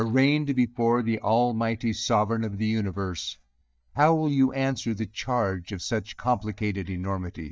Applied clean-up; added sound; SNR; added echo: neural mask model DeepFilterNet 3.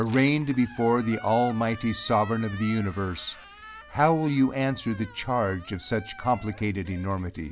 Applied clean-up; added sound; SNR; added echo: none; Squeak; 19 dB; none.